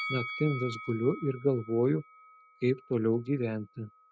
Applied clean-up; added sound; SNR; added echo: none; Bell; 13 dB; none.